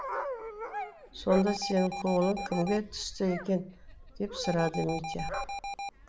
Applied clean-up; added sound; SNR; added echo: none; Dog + Alarm; 6 dB; none.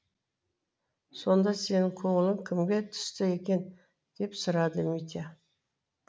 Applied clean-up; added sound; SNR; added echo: none; none; none; none.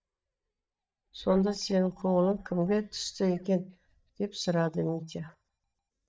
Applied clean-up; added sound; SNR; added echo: neural mask model DeepFilterNet 3.